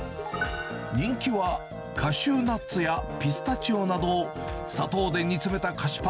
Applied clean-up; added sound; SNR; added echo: none; Brass instrument; 12 dB; none.